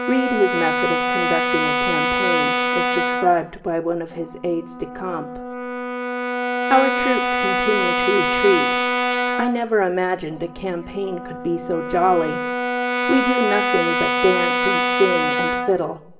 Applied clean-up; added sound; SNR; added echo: none; Brass instrument; -1 dB; reverberation time 1.0 s.